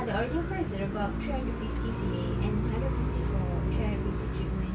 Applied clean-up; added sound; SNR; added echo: none; none; none; none.